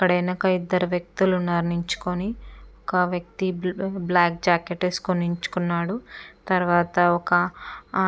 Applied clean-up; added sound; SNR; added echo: none; none; none; none.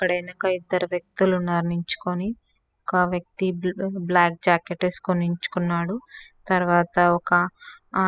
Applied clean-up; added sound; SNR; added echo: classical method spectral subtraction.